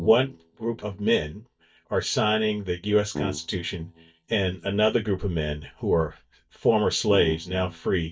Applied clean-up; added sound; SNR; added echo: neural mask model DeepFilterNet 3.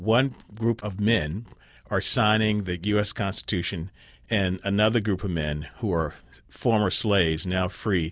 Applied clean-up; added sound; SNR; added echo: none; none; none; none.